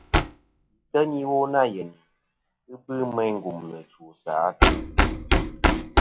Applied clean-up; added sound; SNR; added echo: classical method log-MMSE.